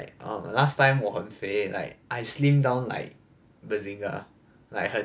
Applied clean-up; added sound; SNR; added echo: none; none; none; none.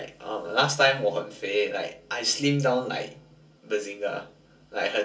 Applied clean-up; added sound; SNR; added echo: none; none; none; reverberation time 0.2 s.